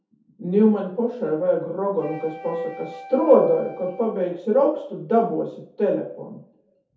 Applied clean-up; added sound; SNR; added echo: none; Wind instrument, woodwind instrument; 19 dB; reverberation time 0.5 s.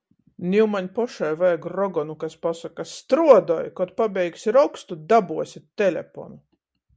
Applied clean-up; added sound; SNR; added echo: none; none; none; none.